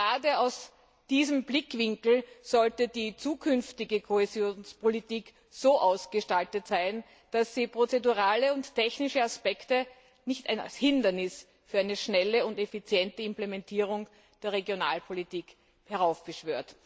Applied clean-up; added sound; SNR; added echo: none; none; none; none.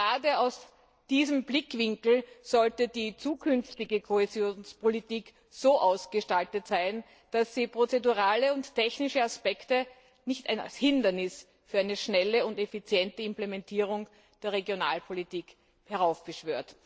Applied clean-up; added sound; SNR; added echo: neural separator model SepFormer DNS4.